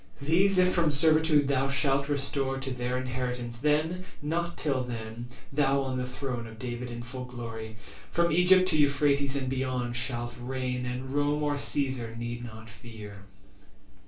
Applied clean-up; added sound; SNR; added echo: none; none; none; reverberation time 0.2 s.